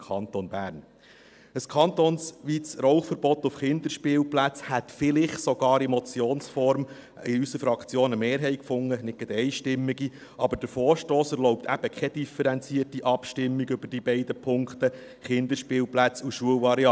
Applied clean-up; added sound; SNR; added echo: none; none; none; none.